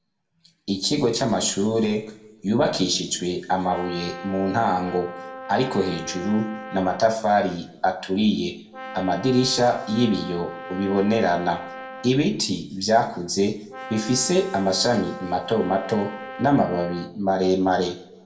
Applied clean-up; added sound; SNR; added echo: none; Brass instrument; 14 dB; reverberation time 0.6 s.